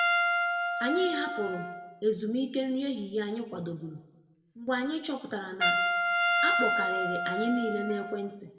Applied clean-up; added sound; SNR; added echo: none; Trumpet; -1 dB; reverberation time 1.0 s.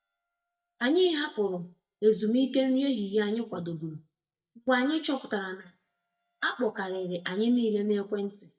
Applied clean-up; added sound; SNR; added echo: neural mask model DeepFilterNet 3.